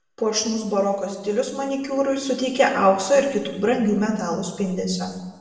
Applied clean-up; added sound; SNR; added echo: none; none; none; reverberation time 1.0 s.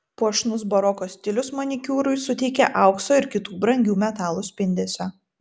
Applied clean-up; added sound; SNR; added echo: none; none; none; none.